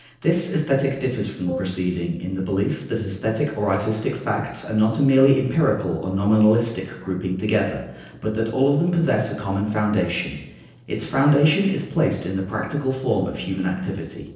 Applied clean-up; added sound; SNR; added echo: neural separator model SepFormer DNS4.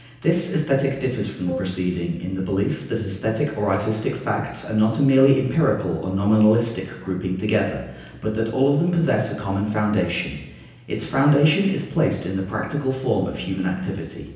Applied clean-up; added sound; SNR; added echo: none; Brass instrument; 15 dB; reverberation time 0.9 s.